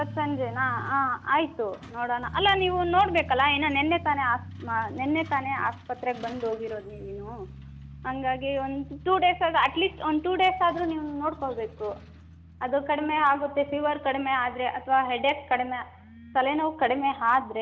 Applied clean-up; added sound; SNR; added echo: none; Truck; 16 dB; none.